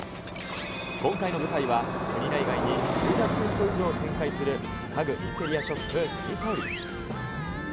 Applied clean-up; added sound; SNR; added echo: none; Motorcycle; 2 dB; none.